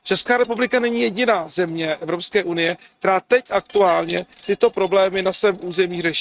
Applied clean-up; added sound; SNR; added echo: neural mask model RNNoise.